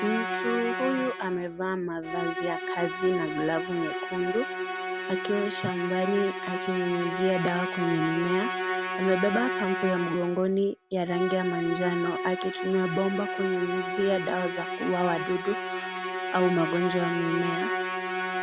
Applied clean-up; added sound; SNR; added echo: none; Musical instrument; 3 dB; none.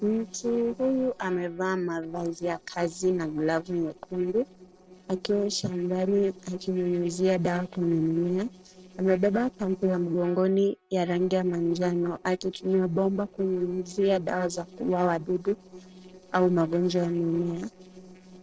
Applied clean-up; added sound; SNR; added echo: neural separator model SepFormer DNS4.